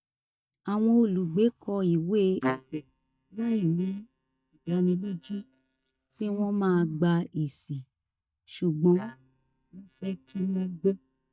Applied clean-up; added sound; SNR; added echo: neural mask model DeepFilterNet 3.